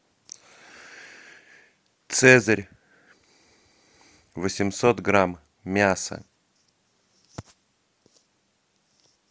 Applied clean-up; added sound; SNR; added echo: none; none; none; none.